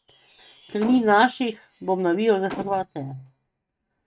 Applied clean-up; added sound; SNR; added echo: neural mask model RNNoise.